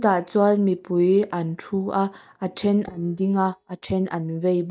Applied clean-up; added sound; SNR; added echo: neural mask model DeepFilterNet 3.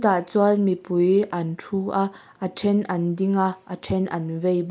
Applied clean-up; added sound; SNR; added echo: none; none; none; none.